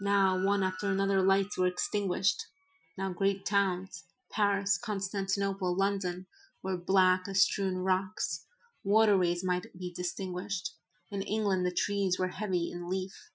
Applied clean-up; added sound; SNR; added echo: classical method Wiener filter.